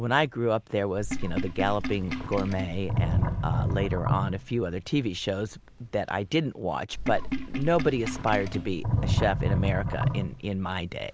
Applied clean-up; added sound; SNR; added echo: none; Sink (filling or washing); 1 dB; none.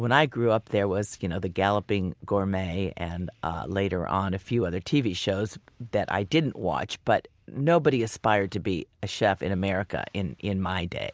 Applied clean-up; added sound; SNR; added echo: none; none; none; none.